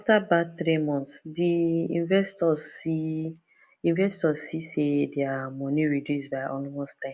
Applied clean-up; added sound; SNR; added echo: none; none; none; none.